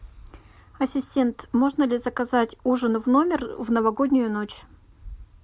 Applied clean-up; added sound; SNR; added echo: none; none; none; none.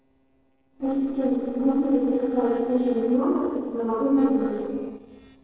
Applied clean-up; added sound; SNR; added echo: neural separator model SepFormer DNS4.